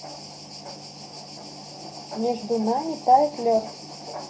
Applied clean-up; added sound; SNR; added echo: none; Cricket; 17 dB; reverberation time 0.3 s.